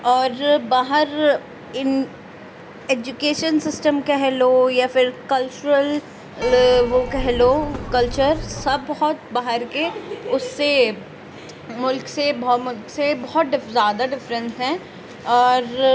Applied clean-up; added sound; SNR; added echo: none; Keyboard (musical); 10 dB; none.